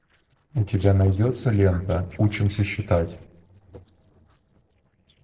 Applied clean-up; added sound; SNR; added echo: neural separator model SepFormer DNS4.